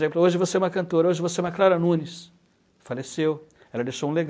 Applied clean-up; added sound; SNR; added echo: none; none; none; none.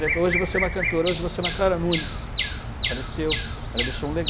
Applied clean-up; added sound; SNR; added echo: none; Bird vocalization, bird call, bird song; 0 dB; none.